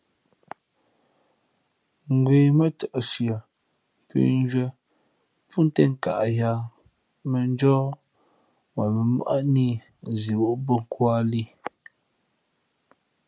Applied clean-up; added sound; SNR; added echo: none; none; none; none.